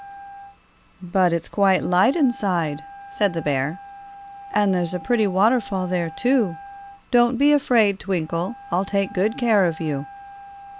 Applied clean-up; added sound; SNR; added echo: none; Wind instrument, woodwind instrument; 18 dB; none.